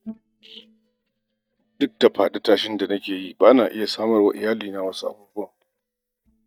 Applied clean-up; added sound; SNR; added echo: neural mask model DeepFilterNet 3.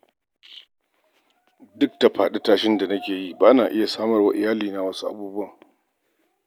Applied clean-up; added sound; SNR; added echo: none; none; none; none.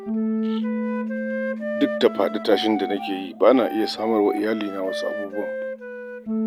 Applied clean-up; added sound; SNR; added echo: none; Bass guitar + Wind instrument, woodwind instrument; 4 dB; none.